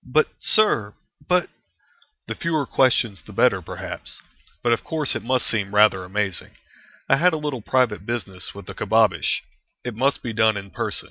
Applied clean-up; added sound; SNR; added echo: none; none; none; none.